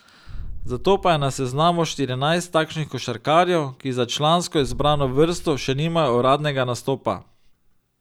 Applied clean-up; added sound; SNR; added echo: none; Boom; 13 dB; none.